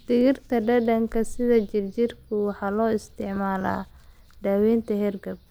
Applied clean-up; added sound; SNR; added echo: none; Hands; 17 dB; none.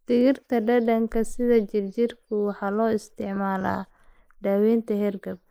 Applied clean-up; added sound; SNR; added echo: neural mask model Resemble Enhance denoiser.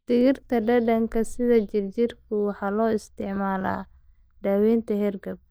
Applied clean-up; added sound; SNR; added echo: neural mask model DeepFilterNet 3.